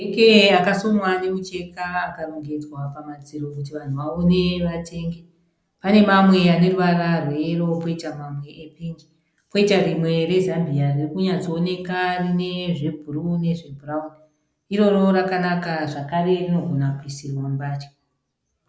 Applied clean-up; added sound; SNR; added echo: none; none; none; none.